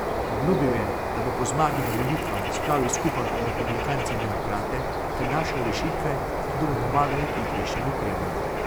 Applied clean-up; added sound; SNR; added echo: none; Bird; -2 dB; none.